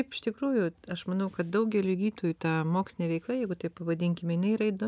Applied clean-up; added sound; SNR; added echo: none; none; none; none.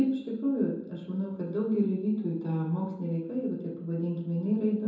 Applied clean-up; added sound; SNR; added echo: none; none; none; reverberation time 0.9 s.